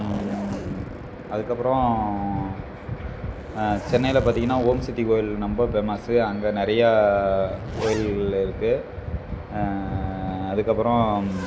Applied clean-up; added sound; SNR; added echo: none; Zipper (clothing); 16 dB; none.